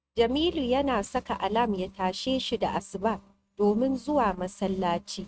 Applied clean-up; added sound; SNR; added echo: neural mask model RNNoise.